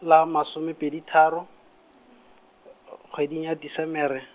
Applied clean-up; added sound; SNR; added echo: none; none; none; none.